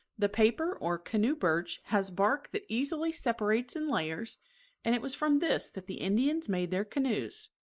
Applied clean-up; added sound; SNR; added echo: neural mask model Resemble Enhance denoiser.